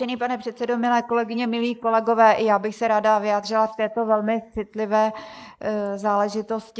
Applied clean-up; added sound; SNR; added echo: neural mask model Resemble Enhance denoiser.